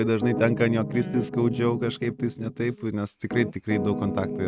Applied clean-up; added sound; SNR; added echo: neural mask model RNNoise.